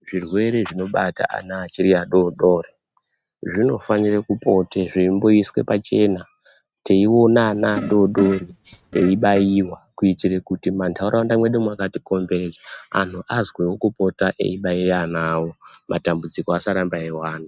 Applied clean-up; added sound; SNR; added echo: neural mask model RNNoise.